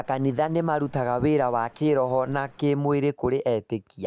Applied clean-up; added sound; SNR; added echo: none; Cricket; 11 dB; none.